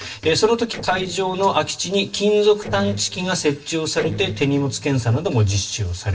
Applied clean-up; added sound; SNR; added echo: neural separator model SepFormer DNS4.